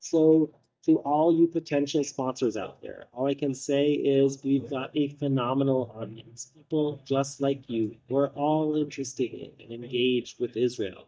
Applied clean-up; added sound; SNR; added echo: neural mask model DeepFilterNet 3.